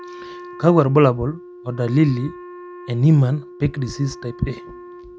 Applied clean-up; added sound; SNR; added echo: none; Wind instrument, woodwind instrument; 17 dB; none.